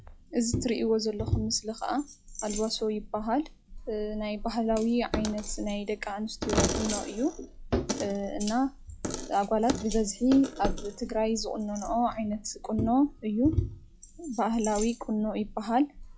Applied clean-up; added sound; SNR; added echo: classical method log-MMSE.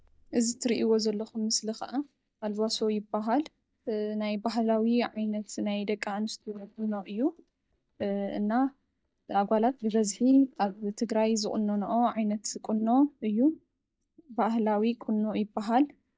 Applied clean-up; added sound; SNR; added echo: neural mask model DeepFilterNet 3.